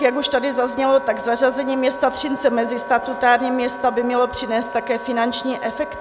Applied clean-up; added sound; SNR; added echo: none; Wind instrument, woodwind instrument; 13 dB; none.